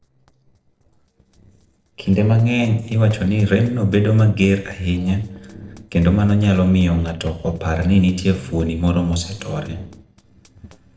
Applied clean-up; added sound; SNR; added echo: neural separator model SepFormer DNS4.